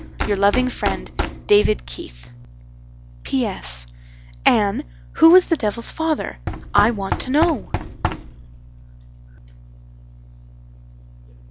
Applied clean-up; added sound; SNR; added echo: none; Knock; 9 dB; none.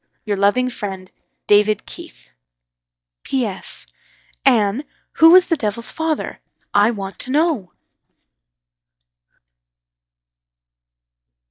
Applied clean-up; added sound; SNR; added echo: neural mask model DeepFilterNet 3.